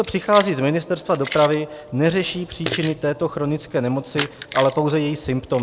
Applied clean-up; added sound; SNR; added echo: none; Keys jangling; 12 dB; none.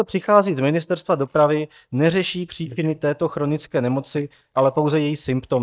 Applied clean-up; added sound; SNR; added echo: neural mask model DeepFilterNet 3.